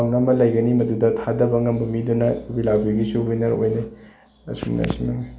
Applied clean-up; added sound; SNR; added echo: none; none; none; none.